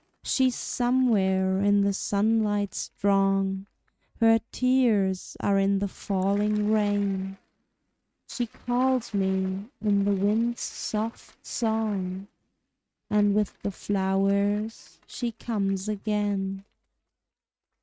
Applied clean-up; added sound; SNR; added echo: neural mask model RNNoise.